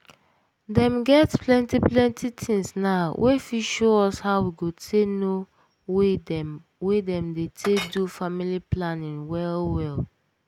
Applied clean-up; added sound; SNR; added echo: none; Chink, clink; 15 dB; none.